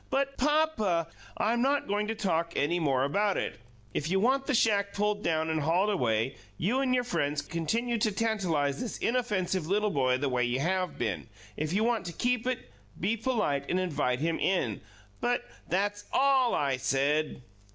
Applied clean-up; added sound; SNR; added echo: none; none; none; none.